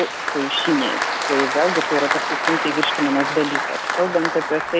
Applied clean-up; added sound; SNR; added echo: none; Applause; 1 dB; none.